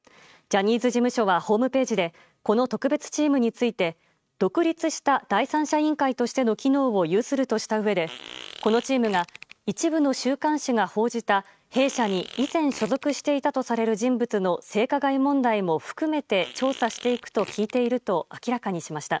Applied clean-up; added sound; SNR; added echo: neural mask model RNNoise.